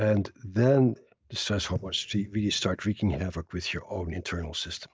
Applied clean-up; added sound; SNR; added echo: neural mask model DeepFilterNet 3.